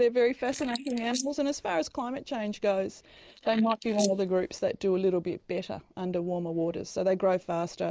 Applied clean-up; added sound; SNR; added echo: neural mask model Resemble Enhance denoiser.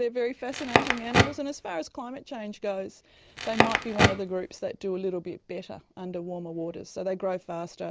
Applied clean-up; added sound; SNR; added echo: none; Crackle; -4 dB; none.